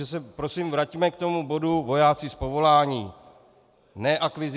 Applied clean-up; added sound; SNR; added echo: none; none; none; none.